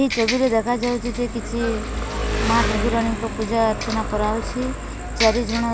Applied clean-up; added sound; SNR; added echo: none; Bus + Engine; 3 dB; none.